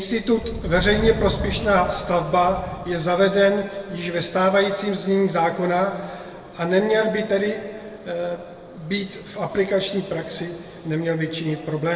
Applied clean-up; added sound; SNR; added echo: none; Subway, metro, underground; 14 dB; reverberation time 1.7 s.